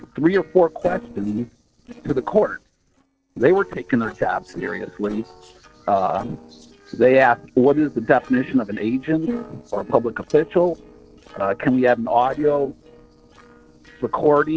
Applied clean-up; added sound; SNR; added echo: neural separator model SepFormer DNS4.